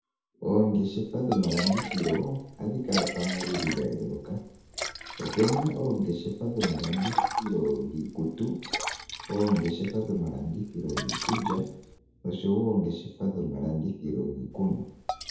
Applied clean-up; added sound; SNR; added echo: none; Liquid; 8 dB; reverberation time 0.8 s.